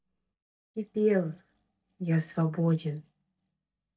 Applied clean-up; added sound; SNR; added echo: neural mask model DeepFilterNet 3.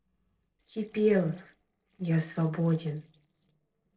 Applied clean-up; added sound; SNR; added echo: neural separator model SepFormer DNS4.